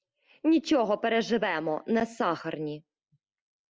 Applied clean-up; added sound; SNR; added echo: none; none; none; none.